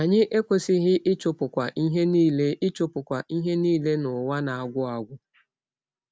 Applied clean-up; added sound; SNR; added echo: none; none; none; none.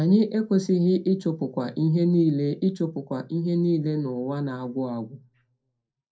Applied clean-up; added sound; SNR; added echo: none; none; none; reverberation time 0.2 s.